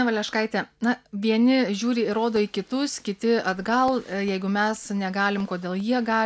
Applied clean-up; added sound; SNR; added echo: none; none; none; none.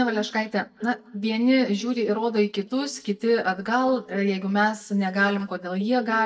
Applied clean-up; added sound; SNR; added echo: neural mask model DeepFilterNet 3.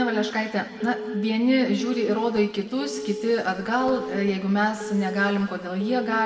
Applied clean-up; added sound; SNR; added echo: none; Telephone; 11 dB; reverberation time 1.6 s.